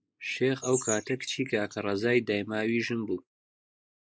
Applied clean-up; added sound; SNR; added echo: neural mask model Resemble Enhance denoiser.